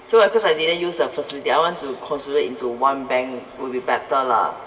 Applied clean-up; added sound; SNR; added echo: none; none; none; reverberation time 2.0 s.